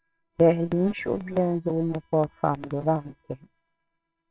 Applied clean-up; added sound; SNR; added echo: neural separator model SepFormer WHAMR!.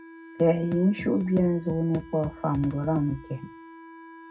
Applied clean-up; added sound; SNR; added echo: none; Wind instrument, woodwind instrument; 19 dB; reverberation time 0.4 s.